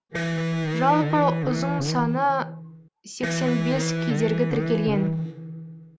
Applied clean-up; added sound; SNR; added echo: none; Electric guitar; 0 dB; none.